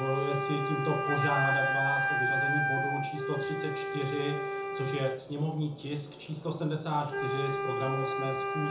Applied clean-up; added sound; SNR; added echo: none; Wind instrument, woodwind instrument; -1 dB; reverberation time 0.6 s.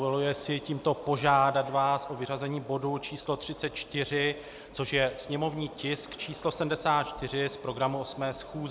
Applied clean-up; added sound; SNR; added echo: none; none; none; none.